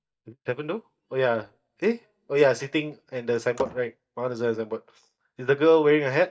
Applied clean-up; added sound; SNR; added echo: neural mask model DeepFilterNet 3.